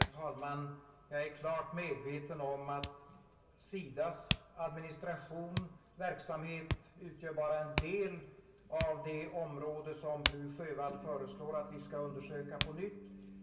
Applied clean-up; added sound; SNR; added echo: none; Hands; 0 dB; reverberation time 0.3 s.